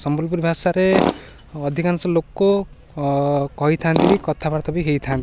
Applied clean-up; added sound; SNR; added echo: none; Tools; 8 dB; none.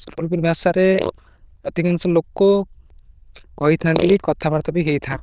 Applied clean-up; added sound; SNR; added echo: neural diffusion model UNIVERSE++.